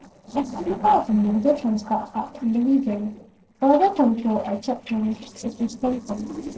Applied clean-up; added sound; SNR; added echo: neural separator model SepFormer DNS4.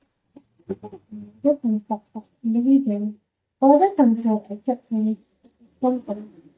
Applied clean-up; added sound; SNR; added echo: neural mask model DeepFilterNet 3.